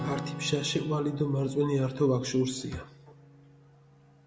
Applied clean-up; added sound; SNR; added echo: none; Acoustic guitar / Strum; 11 dB; none.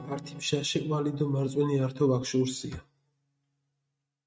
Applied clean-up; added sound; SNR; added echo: neural mask model RNNoise.